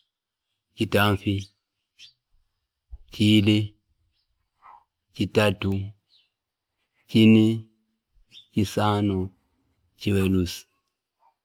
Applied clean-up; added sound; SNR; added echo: none; none; none; none.